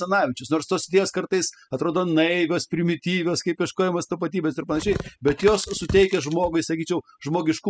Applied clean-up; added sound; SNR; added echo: classical method spectral subtraction.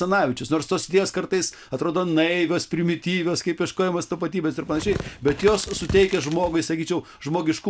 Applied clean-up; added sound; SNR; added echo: none; Tearing; 11 dB; none.